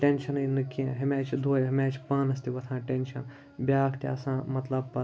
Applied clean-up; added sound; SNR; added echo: none; none; none; none.